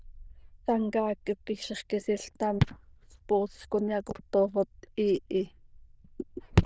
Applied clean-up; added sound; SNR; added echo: neural diffusion model UNIVERSE++.